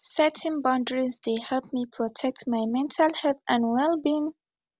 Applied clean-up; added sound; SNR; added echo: none; none; none; none.